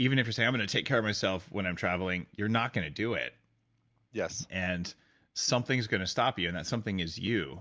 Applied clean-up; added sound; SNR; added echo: none; none; none; none.